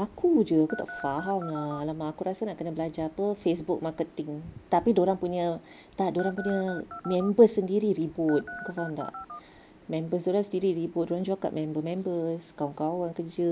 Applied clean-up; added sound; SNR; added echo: none; Telephone; 12 dB; none.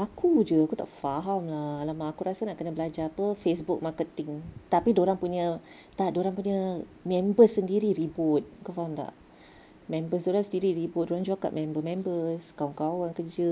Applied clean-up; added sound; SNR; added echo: none; none; none; none.